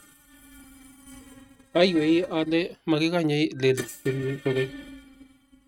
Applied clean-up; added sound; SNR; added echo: neural mask model RNNoise.